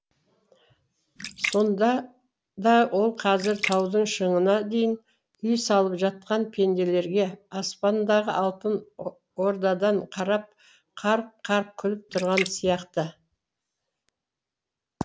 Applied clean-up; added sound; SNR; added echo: none; Splash, splatter; 12 dB; none.